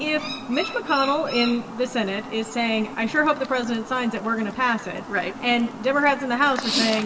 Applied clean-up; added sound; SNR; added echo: none; Chirp, tweet; 9 dB; reverberation time 2.0 s.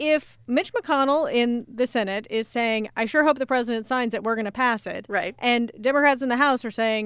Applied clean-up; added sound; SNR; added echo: none; none; none; none.